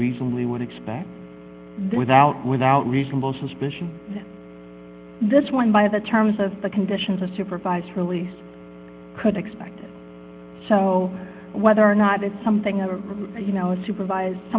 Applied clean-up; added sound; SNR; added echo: none; none; none; none.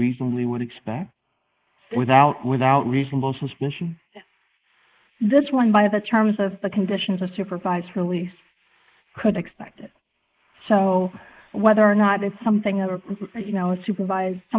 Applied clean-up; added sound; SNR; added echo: neural mask model Resemble Enhance denoiser.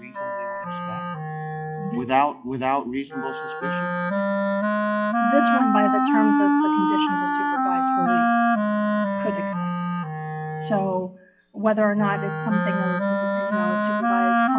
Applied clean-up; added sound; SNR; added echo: classical method log-MMSE.